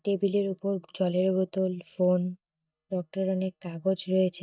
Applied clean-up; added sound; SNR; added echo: neural mask model DeepFilterNet 3.